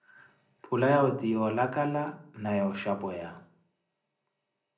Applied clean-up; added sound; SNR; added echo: none; none; none; reverberation time 0.5 s.